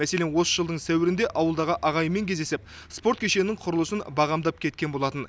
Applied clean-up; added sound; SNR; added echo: none; none; none; none.